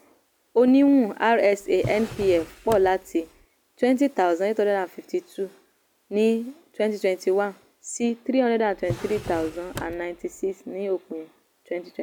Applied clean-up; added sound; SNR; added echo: none; Drawer open or close; 13 dB; none.